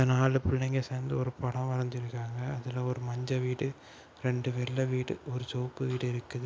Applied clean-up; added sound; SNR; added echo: none; none; none; none.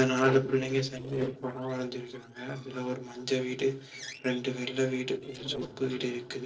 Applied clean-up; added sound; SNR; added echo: neural separator model SepFormer DNS4.